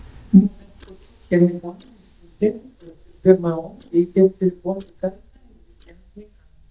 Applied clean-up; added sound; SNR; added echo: neural mask model DeepFilterNet 3.